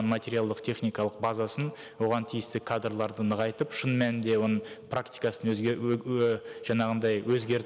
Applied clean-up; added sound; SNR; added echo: none; none; none; none.